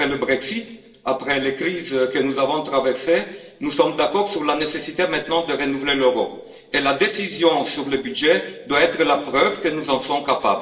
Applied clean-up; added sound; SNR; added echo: none; none; none; reverberation time 0.8 s.